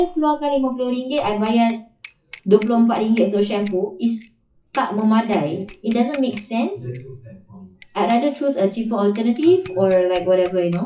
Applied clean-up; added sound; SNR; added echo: classical method WPE with log-MMSE.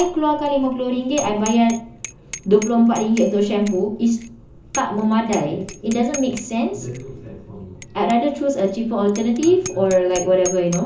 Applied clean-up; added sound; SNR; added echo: none; Bicycle bell; 16 dB; reverberation time 0.8 s.